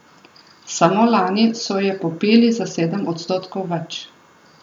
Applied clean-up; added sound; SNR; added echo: none; none; none; none.